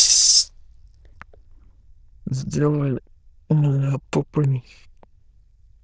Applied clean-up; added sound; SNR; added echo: neural diffusion model UNIVERSE++.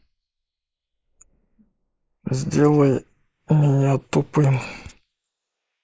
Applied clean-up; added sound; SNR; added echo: neural mask model Resemble Enhance denoiser.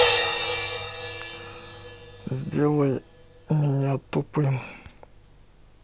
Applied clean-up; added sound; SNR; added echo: none; Crash cymbal; -5 dB; none.